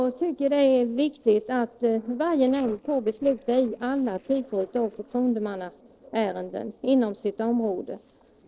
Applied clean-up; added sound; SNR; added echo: neural separator model SepFormer DNS4.